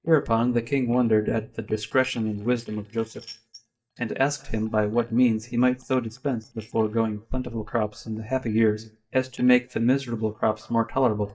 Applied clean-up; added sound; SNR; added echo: neural mask model DeepFilterNet 3.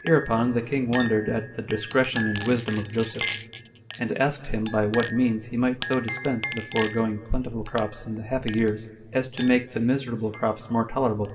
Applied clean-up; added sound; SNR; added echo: none; Chink, clink; 9 dB; reverberation time 3.0 s.